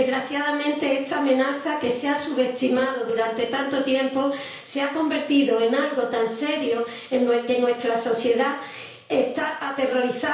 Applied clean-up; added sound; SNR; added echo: none; none; none; reverberation time 0.5 s.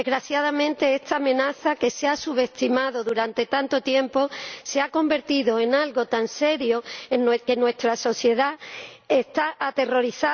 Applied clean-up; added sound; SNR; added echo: none; none; none; none.